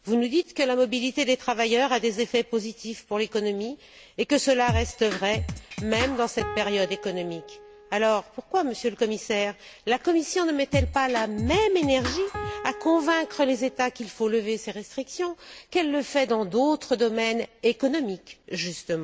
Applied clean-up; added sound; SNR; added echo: none; Drum kit + Piano; 8 dB; none.